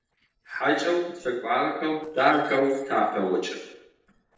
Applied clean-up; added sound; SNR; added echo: neural separator model SepFormer DNS4.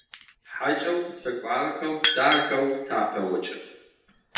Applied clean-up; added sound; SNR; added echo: none; Shatter; 4 dB; reverberation time 0.9 s.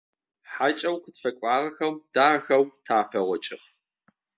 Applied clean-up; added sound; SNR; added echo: none; none; none; none.